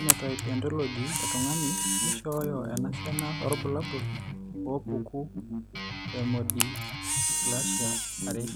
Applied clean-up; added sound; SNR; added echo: none; Guitar + Camera; -3 dB; none.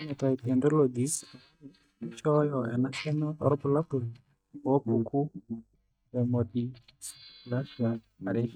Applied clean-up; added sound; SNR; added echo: neural mask model DeepFilterNet 3.